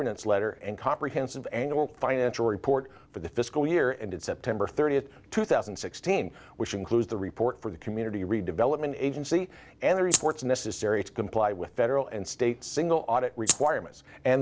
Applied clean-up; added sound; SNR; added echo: none; Rattle (instrument); -1 dB; none.